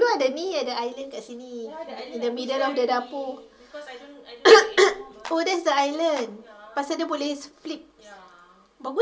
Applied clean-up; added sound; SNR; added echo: none; Clapping; 18 dB; reverberation time 0.2 s.